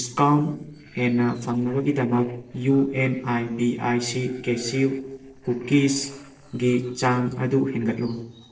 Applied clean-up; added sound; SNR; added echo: neural separator model SepFormer DNS4.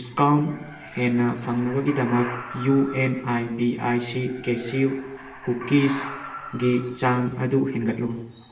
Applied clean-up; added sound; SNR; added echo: none; Animal; 15 dB; reverberation time 0.8 s.